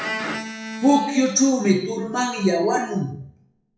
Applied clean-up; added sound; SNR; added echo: classical method WPE with log-MMSE.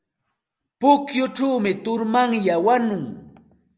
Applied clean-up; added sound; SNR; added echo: none; none; none; none.